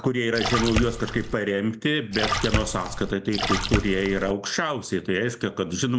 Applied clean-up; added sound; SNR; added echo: none; Splash, splatter; 2 dB; none.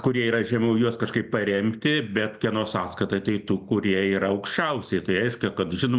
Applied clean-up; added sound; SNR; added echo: none; none; none; none.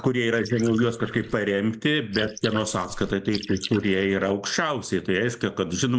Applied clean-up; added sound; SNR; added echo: neural mask model Resemble Enhance denoiser.